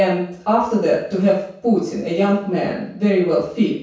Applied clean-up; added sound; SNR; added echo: none; none; none; reverberation time 0.7 s.